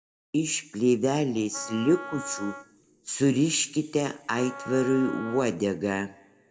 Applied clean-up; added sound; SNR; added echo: none; Wind instrument, woodwind instrument; 14 dB; reverberation time 0.6 s.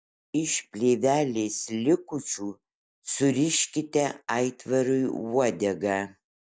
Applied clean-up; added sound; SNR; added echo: none; none; none; none.